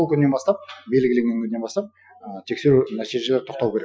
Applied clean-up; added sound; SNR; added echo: classical method Wiener filter.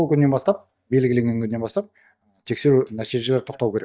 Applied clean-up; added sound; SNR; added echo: neural mask model DeepFilterNet 3.